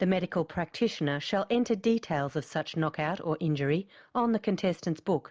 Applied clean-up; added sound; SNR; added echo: none; none; none; none.